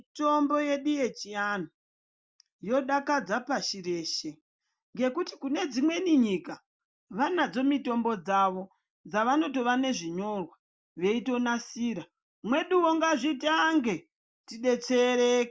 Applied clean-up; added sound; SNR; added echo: none; none; none; none.